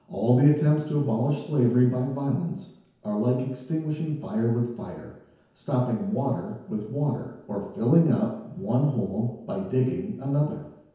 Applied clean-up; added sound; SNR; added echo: none; none; none; reverberation time 1.0 s.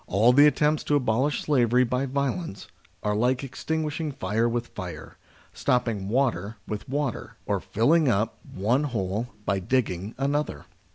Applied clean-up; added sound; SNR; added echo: none; none; none; none.